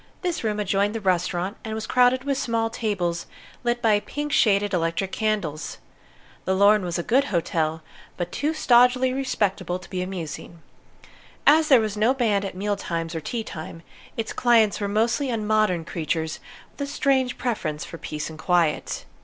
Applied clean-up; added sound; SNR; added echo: none; none; none; none.